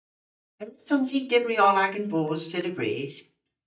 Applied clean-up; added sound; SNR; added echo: neural mask model DeepFilterNet 3.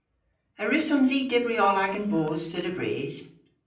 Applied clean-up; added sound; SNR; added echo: neural separator model SepFormer DNS4.